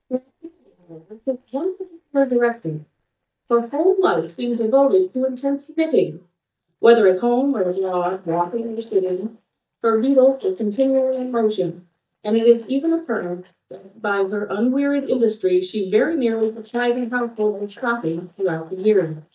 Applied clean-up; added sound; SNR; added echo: neural mask model DeepFilterNet 3.